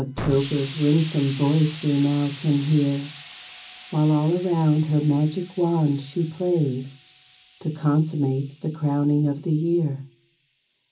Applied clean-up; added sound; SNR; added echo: none; Explosion; 18 dB; reverberation time 0.4 s.